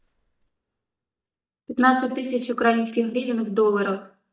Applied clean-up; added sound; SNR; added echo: neural mask model DeepFilterNet 3.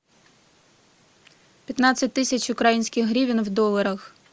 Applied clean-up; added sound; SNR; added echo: none; none; none; none.